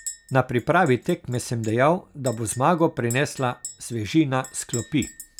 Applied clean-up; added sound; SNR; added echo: none; Chink, clink; 18 dB; none.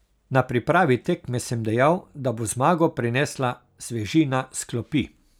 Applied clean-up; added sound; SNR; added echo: none; none; none; none.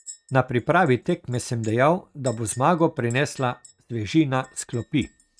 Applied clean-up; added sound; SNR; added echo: neural mask model RNNoise.